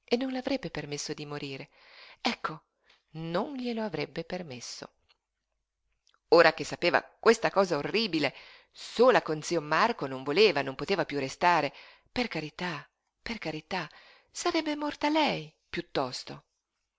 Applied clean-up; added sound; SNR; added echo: none; none; none; none.